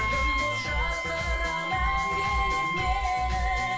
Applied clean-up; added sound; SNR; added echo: none; Wind instrument, woodwind instrument; 1 dB; reverberation time 0.2 s.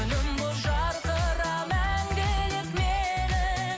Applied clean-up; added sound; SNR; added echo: none; none; none; none.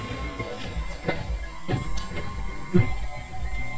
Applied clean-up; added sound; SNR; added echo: neural mask model DeepFilterNet 3.